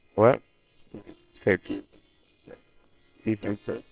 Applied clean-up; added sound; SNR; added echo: neural separator model SepFormer WHAMR!.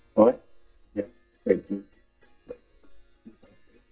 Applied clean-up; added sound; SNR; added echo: neural mask model DeepFilterNet 3.